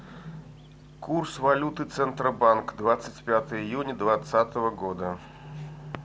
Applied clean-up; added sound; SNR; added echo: none; Bird; 18 dB; none.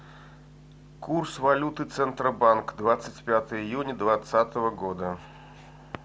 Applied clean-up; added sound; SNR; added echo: none; none; none; none.